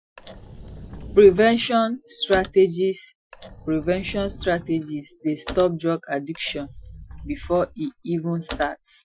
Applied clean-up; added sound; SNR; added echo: classical method Wiener filter.